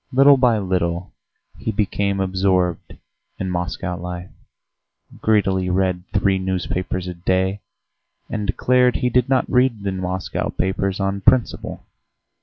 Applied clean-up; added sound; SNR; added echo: none; none; none; none.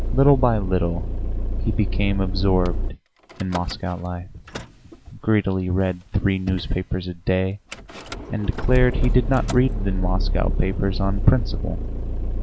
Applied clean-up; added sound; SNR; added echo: none; Idling / Engine starting / Door / Car; 2 dB; none.